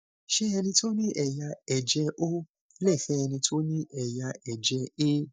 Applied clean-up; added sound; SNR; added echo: neural mask model DeepFilterNet 3.